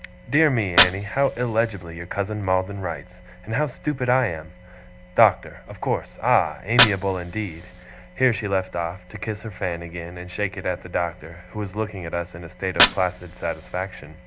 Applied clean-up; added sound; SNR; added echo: none; Fire; 4 dB; none.